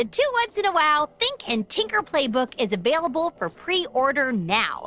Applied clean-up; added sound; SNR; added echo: neural separator model SepFormer DNS4.